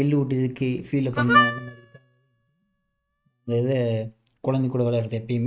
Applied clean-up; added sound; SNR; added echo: neural mask model RNNoise.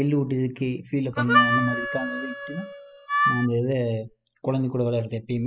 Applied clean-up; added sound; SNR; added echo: classical method spectral subtraction.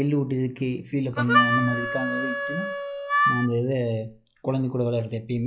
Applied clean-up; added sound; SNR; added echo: classical method log-MMSE.